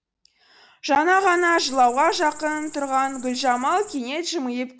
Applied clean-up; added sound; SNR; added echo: none; Cricket; 18 dB; none.